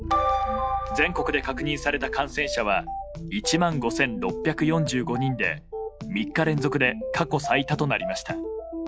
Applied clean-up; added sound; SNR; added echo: classical method log-MMSE.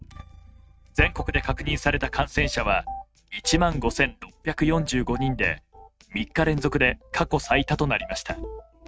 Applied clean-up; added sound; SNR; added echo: neural mask model RNNoise.